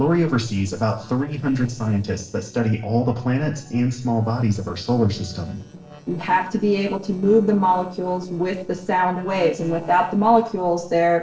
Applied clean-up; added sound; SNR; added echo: neural separator model SepFormer DNS4.